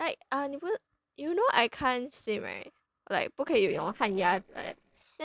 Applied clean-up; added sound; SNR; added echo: neural separator model SepFormer DNS4.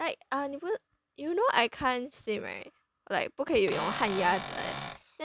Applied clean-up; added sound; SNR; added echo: none; Cupboard open or close / Door; 5 dB; none.